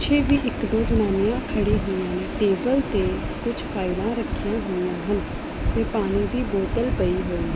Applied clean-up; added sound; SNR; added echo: none; none; none; none.